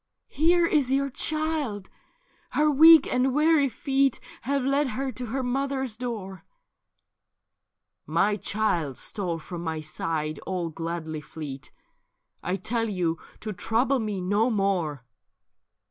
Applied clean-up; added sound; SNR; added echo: none; none; none; none.